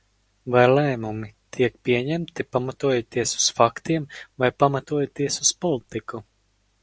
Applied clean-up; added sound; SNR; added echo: none; none; none; none.